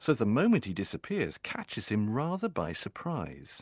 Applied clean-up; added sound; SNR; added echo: none; none; none; none.